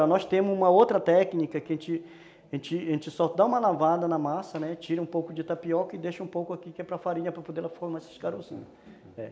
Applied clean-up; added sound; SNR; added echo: none; none; none; none.